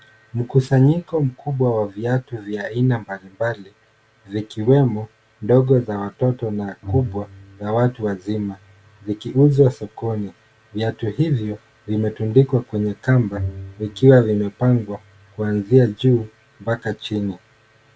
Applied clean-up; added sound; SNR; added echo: none; Bowed string instrument; 14 dB; none.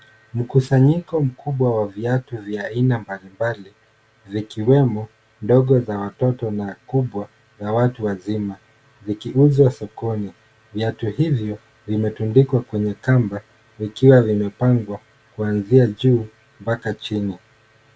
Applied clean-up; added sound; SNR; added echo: none; none; none; none.